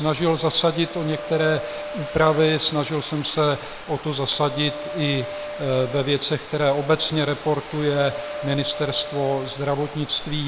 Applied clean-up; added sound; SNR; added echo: none; Wind instrument, woodwind instrument + Bathtub (filling or washing); 11 dB; none.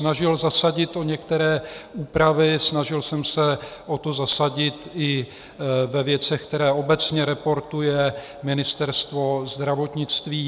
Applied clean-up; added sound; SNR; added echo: none; none; none; none.